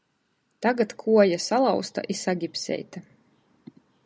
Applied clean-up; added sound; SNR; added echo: none; none; none; none.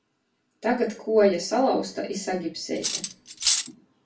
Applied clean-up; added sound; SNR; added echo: none; Cutlery, silverware; 1 dB; reverberation time 0.3 s.